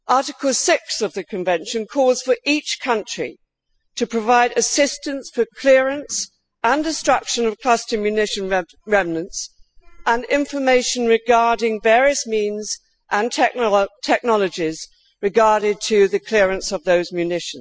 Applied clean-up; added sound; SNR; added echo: classical method spectral subtraction.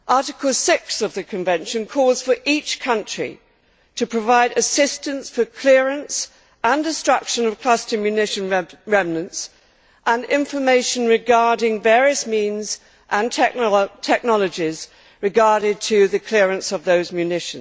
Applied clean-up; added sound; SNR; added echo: none; none; none; none.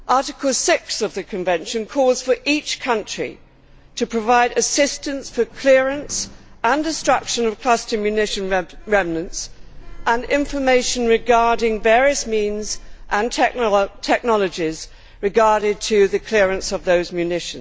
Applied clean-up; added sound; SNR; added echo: none; Sliding door; 16 dB; none.